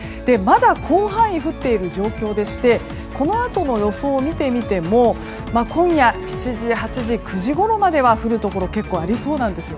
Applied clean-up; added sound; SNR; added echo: none; Drum kit; 16 dB; none.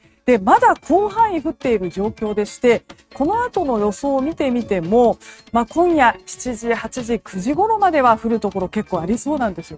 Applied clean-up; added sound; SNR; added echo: neural mask model RNNoise.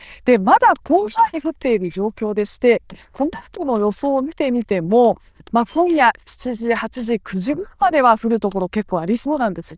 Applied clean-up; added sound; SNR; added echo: neural diffusion model UNIVERSE++.